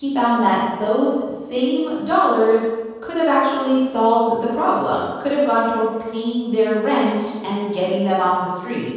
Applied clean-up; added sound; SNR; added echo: none; none; none; reverberation time 1.2 s.